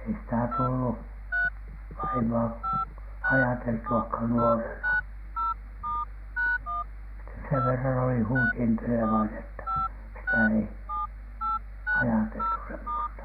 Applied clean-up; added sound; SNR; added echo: none; Telephone; 3 dB; none.